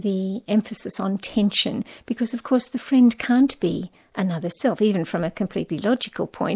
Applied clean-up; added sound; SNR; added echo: none; none; none; none.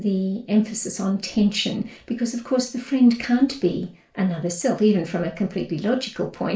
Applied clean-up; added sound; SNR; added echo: none; none; none; reverberation time 0.3 s.